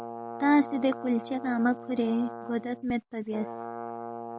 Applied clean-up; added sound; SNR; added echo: none; Brass instrument; 10 dB; none.